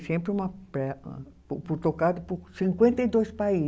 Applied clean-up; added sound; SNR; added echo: none; none; none; none.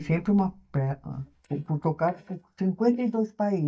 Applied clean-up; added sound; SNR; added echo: neural mask model DeepFilterNet 3.